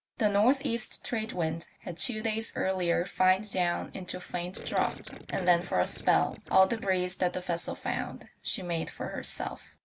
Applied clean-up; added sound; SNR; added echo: none; Gurgling; 14 dB; none.